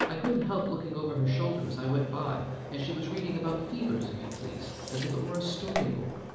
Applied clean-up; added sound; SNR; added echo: none; Engine; 8 dB; reverberation time 1.0 s.